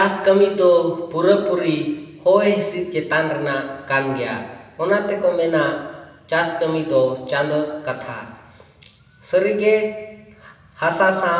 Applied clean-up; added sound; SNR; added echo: none; none; none; reverberation time 1.1 s.